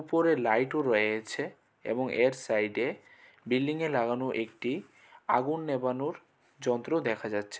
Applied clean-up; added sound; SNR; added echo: none; none; none; none.